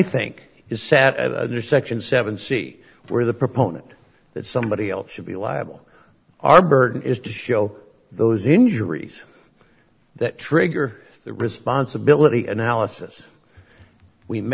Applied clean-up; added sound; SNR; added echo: none; none; none; none.